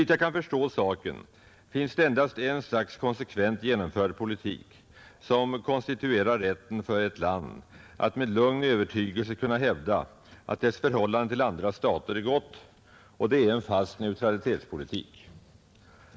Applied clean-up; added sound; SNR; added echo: none; none; none; none.